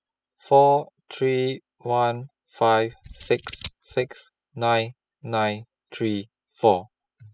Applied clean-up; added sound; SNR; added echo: classical method spectral subtraction.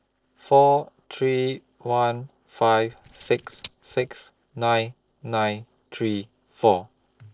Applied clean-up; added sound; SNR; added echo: neural separator model SepFormer DNS4.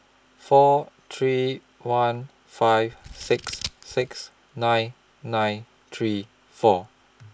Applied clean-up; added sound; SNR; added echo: none; Scissors; 14 dB; none.